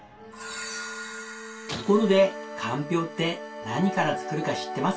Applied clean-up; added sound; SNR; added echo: none; Shatter; 19 dB; reverberation time 0.2 s.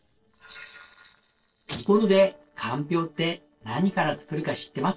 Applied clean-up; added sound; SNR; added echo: neural separator model SepFormer DNS4.